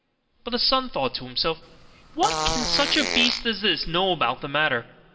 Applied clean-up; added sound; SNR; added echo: none; Fart; 4 dB; reverberation time 1.3 s.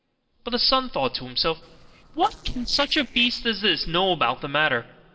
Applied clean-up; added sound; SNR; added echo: neural separator model SepFormer DNS4.